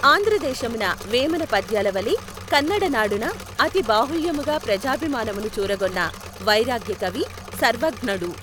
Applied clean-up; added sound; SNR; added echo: none; Engine / Mechanisms; 13 dB; none.